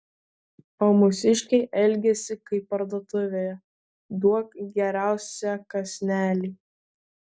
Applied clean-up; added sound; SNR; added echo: none; none; none; none.